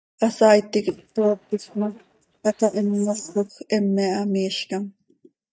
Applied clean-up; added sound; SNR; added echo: neural mask model DeepFilterNet 3.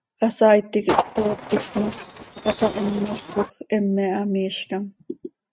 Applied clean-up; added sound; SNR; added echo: neural mask model RNNoise.